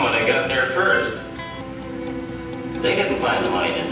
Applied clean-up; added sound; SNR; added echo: none; Electric guitar; 13 dB; reverberation time 0.9 s.